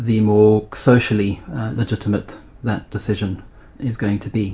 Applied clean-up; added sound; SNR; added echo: none; none; none; reverberation time 0.3 s.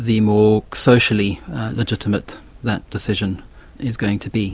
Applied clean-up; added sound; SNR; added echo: none; none; none; none.